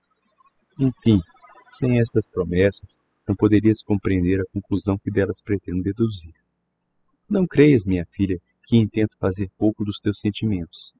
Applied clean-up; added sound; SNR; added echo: classical method spectral subtraction.